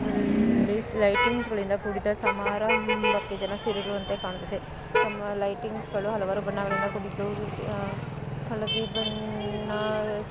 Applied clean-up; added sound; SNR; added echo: none; none; none; none.